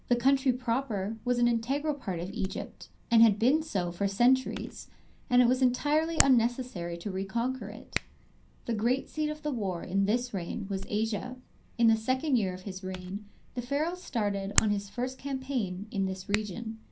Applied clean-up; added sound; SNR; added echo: none; Hands; 12 dB; reverberation time 0.3 s.